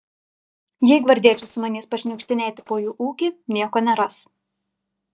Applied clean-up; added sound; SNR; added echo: neural mask model DeepFilterNet 3.